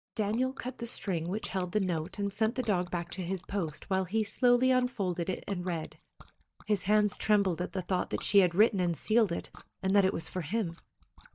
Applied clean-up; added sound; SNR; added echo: neural mask model DeepFilterNet 3.